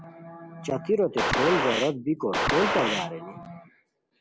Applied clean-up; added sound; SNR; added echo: none; Gunshot, gunfire; -1 dB; none.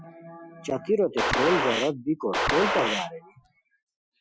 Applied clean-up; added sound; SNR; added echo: classical method Wiener filter.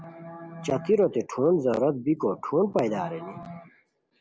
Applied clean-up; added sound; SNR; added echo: none; none; none; none.